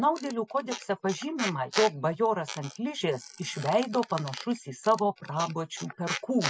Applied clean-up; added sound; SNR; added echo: none; Squeak; 11 dB; none.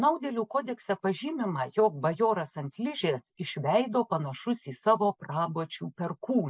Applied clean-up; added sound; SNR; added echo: none; none; none; none.